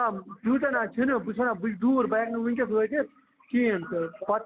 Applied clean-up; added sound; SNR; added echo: none; none; none; none.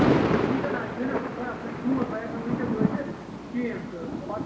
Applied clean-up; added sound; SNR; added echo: none; Thunder; -5 dB; reverberation time 0.8 s.